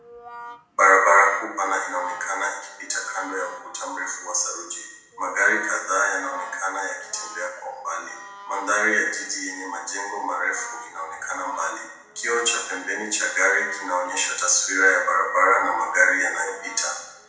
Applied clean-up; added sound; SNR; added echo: none; Brass instrument; 20 dB; reverberation time 0.9 s.